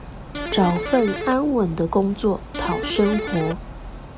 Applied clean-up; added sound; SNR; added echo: none; Electric guitar; 6 dB; none.